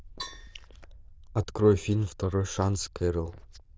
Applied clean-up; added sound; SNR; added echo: neural diffusion model UNIVERSE++.